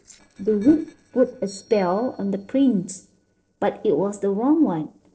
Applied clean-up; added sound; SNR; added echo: neural separator model SepFormer DNS4.